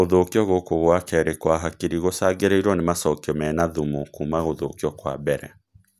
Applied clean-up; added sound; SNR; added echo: none; none; none; none.